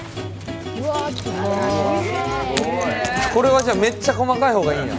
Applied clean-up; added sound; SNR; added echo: none; Zipper (clothing); 16 dB; none.